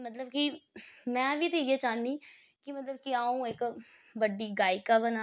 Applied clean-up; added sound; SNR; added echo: none; none; none; none.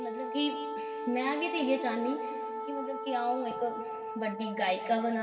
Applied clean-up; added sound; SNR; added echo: none; Wind instrument, woodwind instrument; 5 dB; reverberation time 2.1 s.